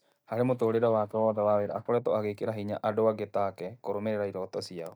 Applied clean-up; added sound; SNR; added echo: neural mask model DeepFilterNet 3.